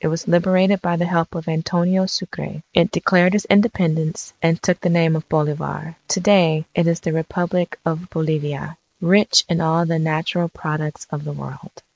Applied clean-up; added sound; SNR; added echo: neural mask model Resemble Enhance denoiser.